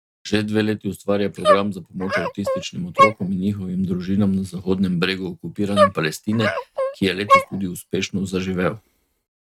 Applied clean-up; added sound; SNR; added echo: neural mask model RNNoise.